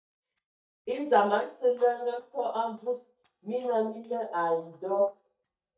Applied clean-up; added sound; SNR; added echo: neural mask model DeepFilterNet 3.